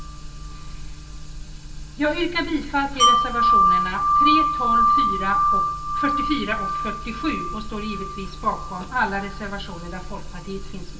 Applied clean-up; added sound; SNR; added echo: none; Wind chime; -4 dB; reverberation time 0.3 s.